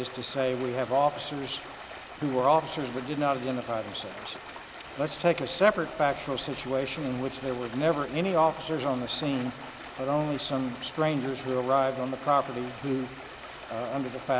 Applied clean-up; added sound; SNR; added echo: none; Stream; 14 dB; none.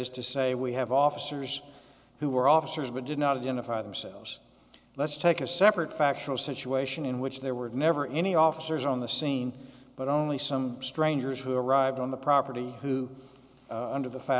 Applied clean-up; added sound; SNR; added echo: none; none; none; none.